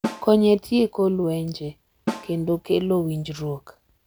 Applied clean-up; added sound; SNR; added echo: none; Snare drum; 13 dB; none.